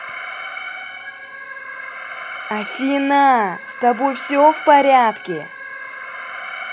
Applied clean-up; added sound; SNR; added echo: none; Alarm; 12 dB; none.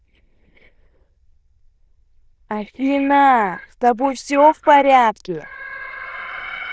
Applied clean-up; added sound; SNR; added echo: neural diffusion model UNIVERSE++.